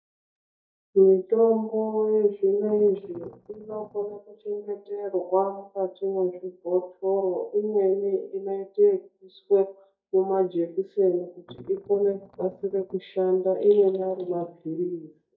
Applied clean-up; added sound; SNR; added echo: neural mask model DeepFilterNet 3.